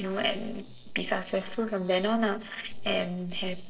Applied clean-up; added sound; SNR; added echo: neural separator model SepFormer DNS4.